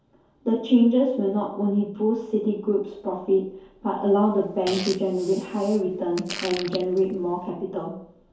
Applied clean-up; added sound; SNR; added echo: none; Fart; 15 dB; reverberation time 2.4 s.